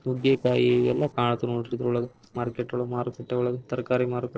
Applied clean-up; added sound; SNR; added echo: neural separator model SepFormer DNS4.